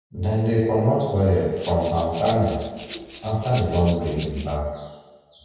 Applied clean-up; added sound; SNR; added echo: none; Rattle (instrument); 19 dB; reverberation time 1.2 s.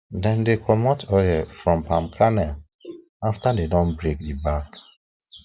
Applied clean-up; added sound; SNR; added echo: none; none; none; none.